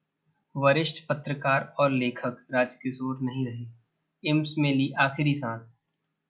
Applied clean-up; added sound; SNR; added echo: none; none; none; none.